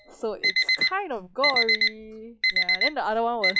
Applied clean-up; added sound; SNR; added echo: classical method log-MMSE.